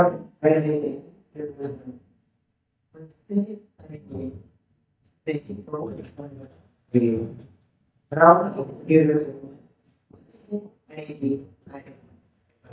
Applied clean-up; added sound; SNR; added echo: neural mask model DeepFilterNet 3.